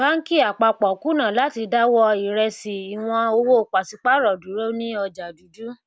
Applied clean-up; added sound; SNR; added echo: none; none; none; none.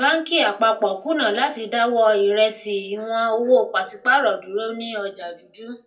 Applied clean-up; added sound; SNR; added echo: none; none; none; reverberation time 0.2 s.